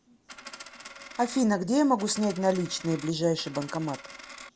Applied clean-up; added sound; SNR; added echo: none; Coin (dropping); 16 dB; none.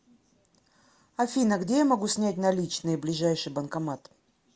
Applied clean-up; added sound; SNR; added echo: none; none; none; none.